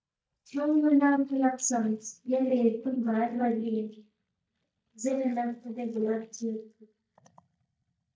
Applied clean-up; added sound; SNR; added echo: neural mask model DeepFilterNet 3.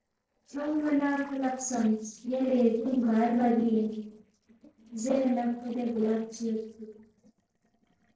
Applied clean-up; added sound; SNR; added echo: neural separator model SepFormer DNS4.